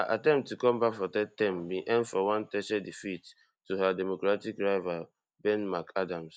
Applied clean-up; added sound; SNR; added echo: none; none; none; none.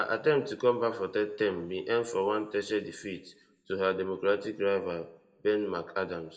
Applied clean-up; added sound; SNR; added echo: none; none; none; reverberation time 0.5 s.